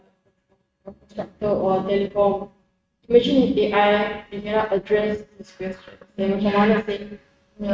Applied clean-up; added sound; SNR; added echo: neural mask model RNNoise.